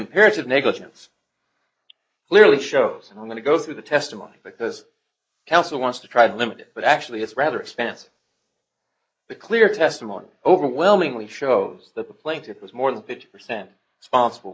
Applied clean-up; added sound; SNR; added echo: neural mask model Resemble Enhance denoiser.